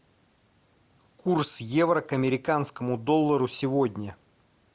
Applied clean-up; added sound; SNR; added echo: none; none; none; none.